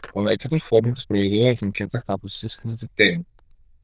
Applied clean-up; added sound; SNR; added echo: neural diffusion model UNIVERSE++.